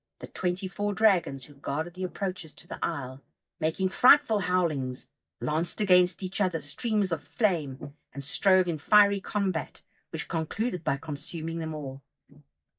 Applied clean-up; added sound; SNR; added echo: neural mask model DeepFilterNet 3.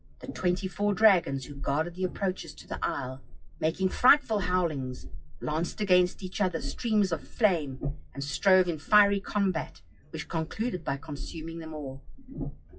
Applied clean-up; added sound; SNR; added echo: classical method WPE with log-MMSE.